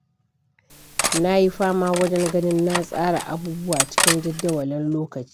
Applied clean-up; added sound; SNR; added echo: none; Cutlery, silverware; 4 dB; none.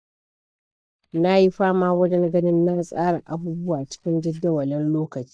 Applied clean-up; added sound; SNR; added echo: neural mask model DeepFilterNet 3.